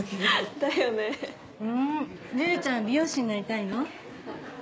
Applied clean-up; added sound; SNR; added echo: none; none; none; none.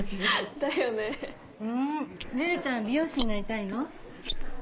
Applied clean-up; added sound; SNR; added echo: neural mask model Resemble Enhance denoiser.